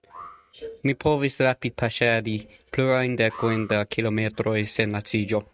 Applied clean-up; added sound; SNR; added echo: neural mask model RNNoise.